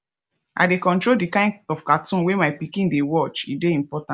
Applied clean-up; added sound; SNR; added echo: none; none; none; none.